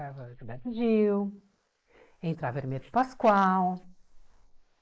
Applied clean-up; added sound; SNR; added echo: neural mask model Resemble Enhance denoiser.